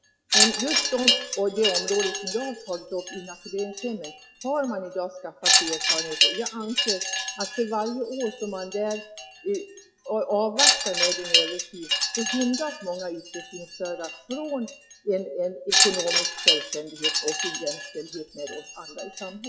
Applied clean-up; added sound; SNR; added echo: classical method log-MMSE.